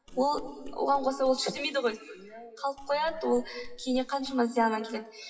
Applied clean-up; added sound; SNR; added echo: classical method WPE with log-MMSE.